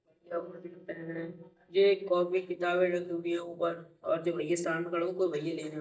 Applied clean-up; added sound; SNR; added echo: neural mask model DeepFilterNet 3.